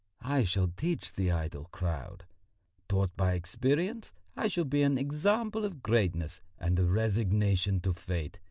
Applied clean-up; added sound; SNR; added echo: none; none; none; none.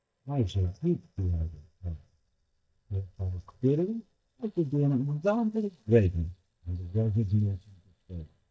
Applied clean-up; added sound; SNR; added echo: neural mask model DeepFilterNet 3.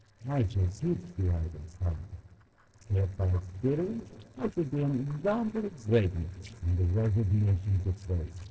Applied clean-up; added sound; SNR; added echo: neural separator model SepFormer DNS4.